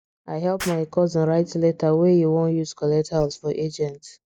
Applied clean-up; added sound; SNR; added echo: neural mask model DeepFilterNet 3.